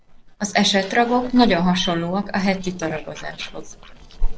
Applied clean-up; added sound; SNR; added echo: neural separator model SepFormer DNS4.